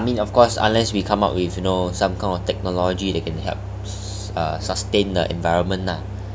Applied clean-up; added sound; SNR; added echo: none; Musical instrument; 14 dB; none.